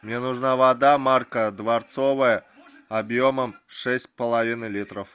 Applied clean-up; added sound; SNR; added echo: none; none; none; none.